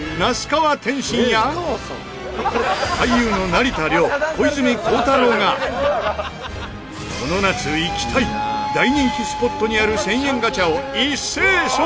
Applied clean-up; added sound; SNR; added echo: none; none; none; none.